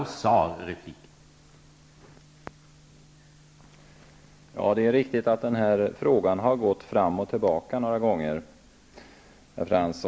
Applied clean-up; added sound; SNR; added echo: none; none; none; none.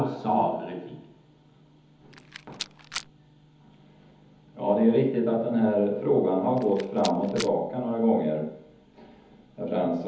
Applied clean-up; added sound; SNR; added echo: none; Rattle; 13 dB; reverberation time 1.3 s.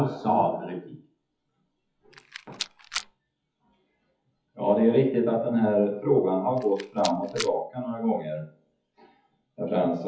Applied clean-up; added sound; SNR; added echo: classical method WPE with log-MMSE.